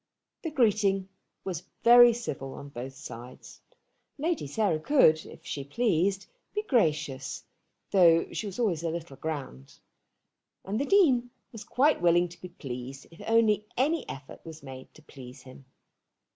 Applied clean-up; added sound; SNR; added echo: none; none; none; none.